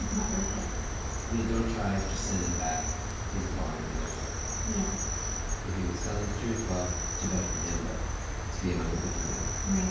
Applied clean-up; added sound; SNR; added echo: none; Cricket; -2 dB; reverberation time 0.6 s.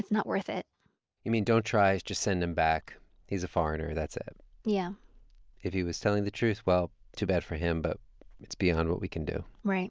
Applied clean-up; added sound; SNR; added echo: none; none; none; none.